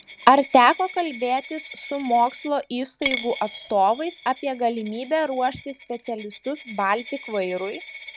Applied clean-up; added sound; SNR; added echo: none; Coin (dropping); 12 dB; none.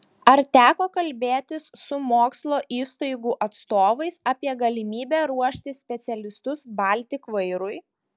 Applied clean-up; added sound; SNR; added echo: none; none; none; none.